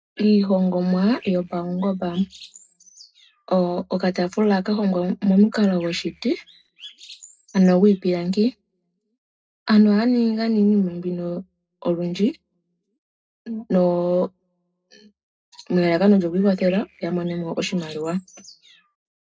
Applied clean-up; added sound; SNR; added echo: neural separator model SepFormer DNS4.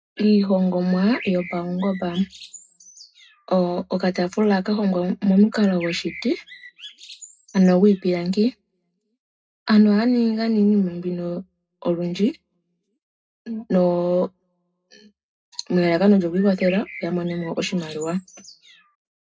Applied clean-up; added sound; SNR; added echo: none; Bird; 18 dB; reverberation time 0.2 s.